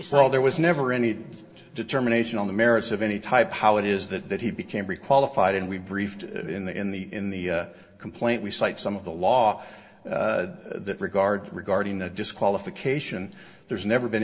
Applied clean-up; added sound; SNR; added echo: none; none; none; reverberation time 1.4 s.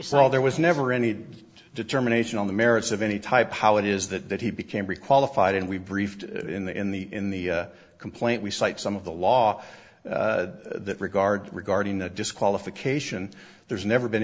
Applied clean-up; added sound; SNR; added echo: none; none; none; none.